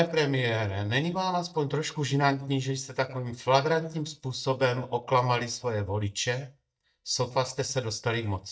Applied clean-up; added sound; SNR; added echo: neural mask model DeepFilterNet 3.